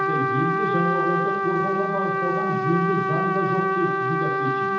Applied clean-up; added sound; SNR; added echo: none; Trumpet; -3 dB; reverberation time 0.7 s.